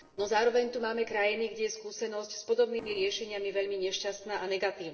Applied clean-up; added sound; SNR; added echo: neural separator model SepFormer DNS4.